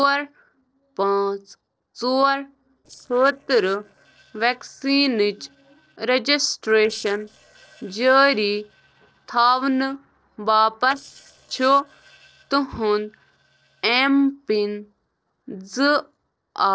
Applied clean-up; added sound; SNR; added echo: neural separator model SepFormer DNS4.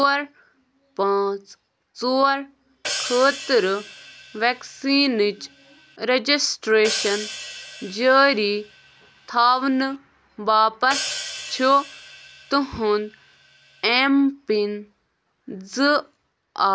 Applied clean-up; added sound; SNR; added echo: none; Hi-hat; 12 dB; none.